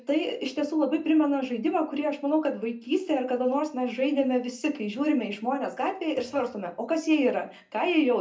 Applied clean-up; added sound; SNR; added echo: none; none; none; reverberation time 0.3 s.